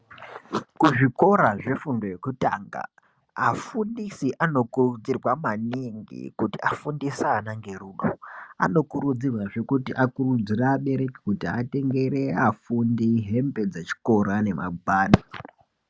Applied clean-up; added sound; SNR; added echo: none; none; none; none.